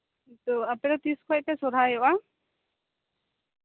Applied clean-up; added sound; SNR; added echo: none; none; none; none.